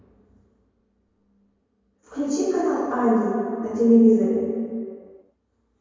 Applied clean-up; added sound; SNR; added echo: none; none; none; reverberation time 2.2 s.